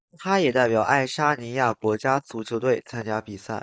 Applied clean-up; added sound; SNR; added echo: neural mask model Resemble Enhance denoiser.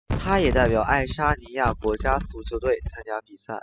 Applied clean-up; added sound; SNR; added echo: classical method spectral subtraction.